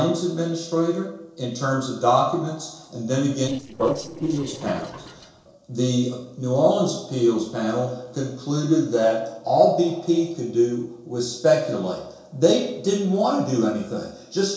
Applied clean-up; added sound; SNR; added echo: neural separator model SepFormer DNS4.